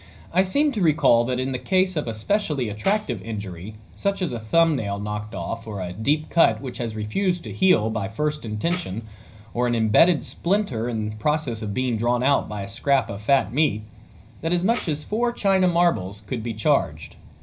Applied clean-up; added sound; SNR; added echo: none; Tambourine; 2 dB; reverberation time 0.4 s.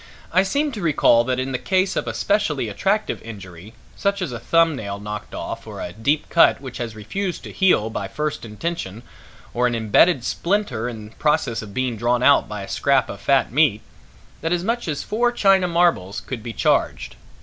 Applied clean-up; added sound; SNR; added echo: none; none; none; none.